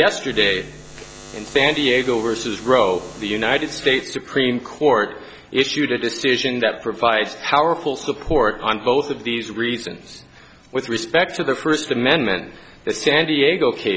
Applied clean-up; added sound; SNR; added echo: none; Buzz; 18 dB; none.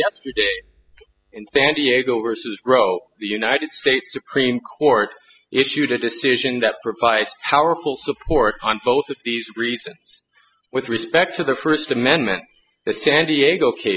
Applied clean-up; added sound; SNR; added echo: classical method spectral subtraction.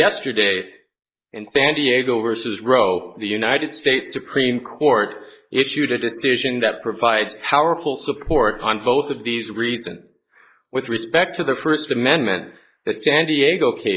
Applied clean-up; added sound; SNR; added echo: neural mask model Resemble Enhance denoiser.